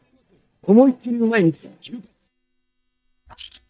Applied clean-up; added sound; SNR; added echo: neural mask model DeepFilterNet 3.